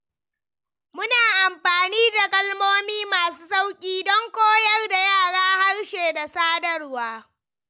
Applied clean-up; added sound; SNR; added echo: none; none; none; none.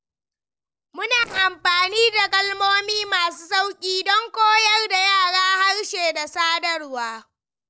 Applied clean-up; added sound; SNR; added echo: neural separator model SepFormer DNS4.